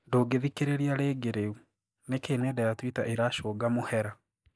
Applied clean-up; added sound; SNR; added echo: neural mask model DeepFilterNet 3.